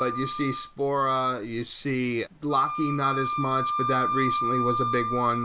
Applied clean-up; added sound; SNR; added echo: none; Wind instrument, woodwind instrument; 3 dB; none.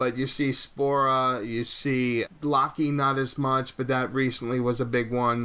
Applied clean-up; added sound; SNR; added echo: none; none; none; none.